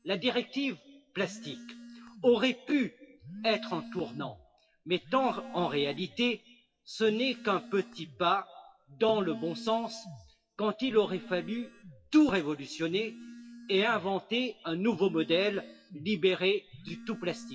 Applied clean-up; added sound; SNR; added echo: classical method WPE with log-MMSE.